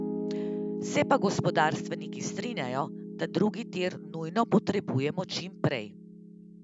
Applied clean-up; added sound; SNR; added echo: none; Piano; 7 dB; none.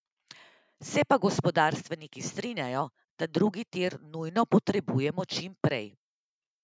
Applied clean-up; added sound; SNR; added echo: none; none; none; none.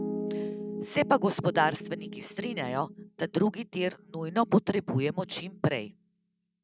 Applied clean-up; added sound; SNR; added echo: neural mask model RNNoise.